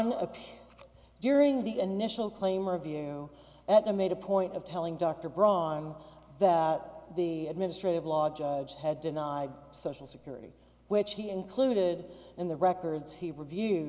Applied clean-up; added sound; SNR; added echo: none; none; none; none.